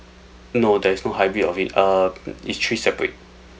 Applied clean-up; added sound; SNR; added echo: none; none; none; none.